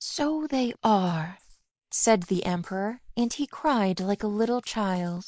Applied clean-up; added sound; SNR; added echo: neural mask model Resemble Enhance denoiser.